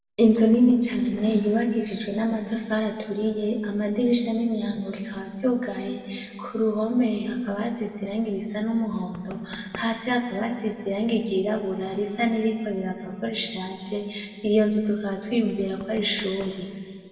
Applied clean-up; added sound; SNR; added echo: neural separator model SepFormer DNS4.